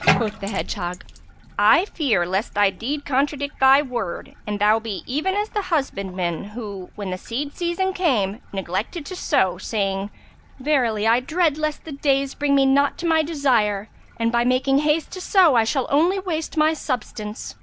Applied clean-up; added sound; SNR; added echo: none; Bathtub (filling or washing); 14 dB; none.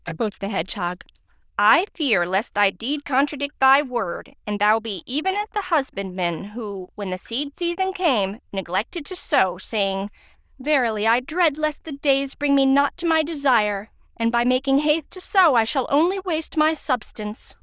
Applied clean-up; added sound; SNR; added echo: neural diffusion model UNIVERSE++.